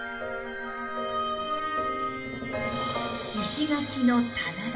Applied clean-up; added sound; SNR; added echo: none; none; none; reverberation time 0.5 s.